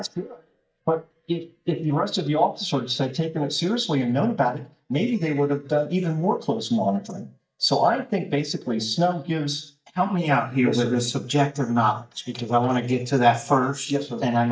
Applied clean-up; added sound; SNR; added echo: neural mask model DeepFilterNet 3.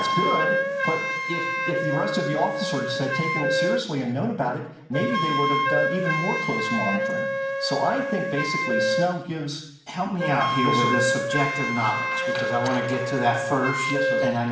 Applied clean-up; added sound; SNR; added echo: none; Wind instrument, woodwind instrument; -1 dB; reverberation time 0.7 s.